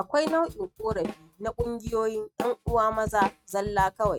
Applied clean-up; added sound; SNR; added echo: neural mask model RNNoise.